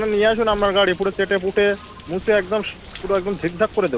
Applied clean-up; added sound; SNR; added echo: none; Rain; 18 dB; none.